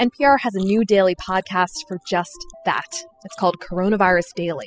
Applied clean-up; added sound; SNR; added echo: classical method spectral subtraction.